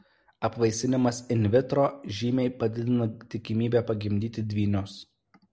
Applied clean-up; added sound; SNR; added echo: none; none; none; none.